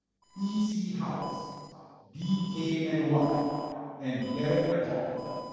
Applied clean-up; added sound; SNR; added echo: neural separator model SepFormer DNS4.